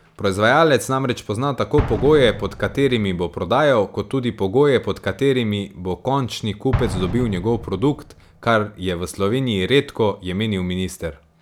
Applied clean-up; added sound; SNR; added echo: none; Explosion; 13 dB; none.